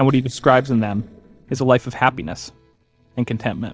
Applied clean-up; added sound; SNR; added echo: neural separator model SepFormer DNS4.